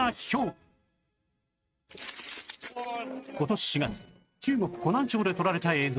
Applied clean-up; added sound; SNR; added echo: neural mask model RNNoise.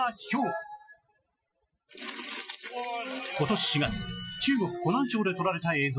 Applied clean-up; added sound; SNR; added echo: classical method Wiener filter.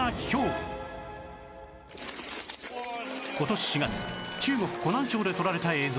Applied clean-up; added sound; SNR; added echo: none; Bowed string instrument; 18 dB; none.